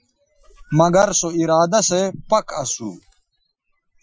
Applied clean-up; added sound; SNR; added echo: classical method Wiener filter.